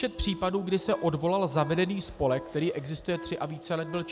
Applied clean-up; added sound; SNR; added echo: none; Wind instrument, woodwind instrument; 16 dB; none.